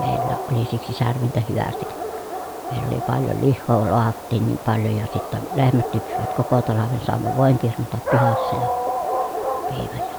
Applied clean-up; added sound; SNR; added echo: none; Dog; 5 dB; none.